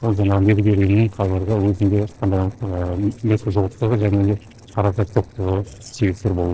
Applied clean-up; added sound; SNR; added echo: neural separator model SepFormer DNS4.